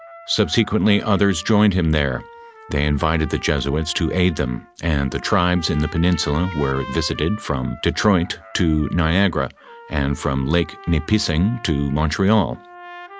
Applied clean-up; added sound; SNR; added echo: none; Trumpet; 19 dB; none.